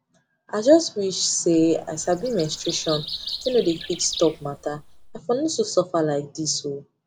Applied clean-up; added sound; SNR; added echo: none; Bird vocalization, bird call, bird song; 12 dB; none.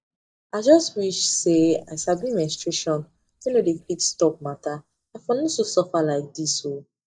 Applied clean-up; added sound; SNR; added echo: neural mask model DeepFilterNet 3.